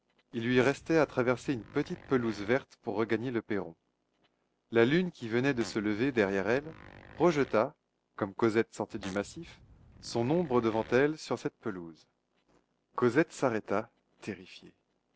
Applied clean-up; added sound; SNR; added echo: none; Fart; 19 dB; none.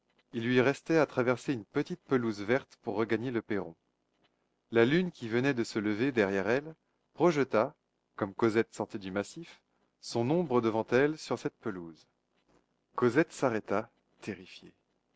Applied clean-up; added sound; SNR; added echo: none; none; none; none.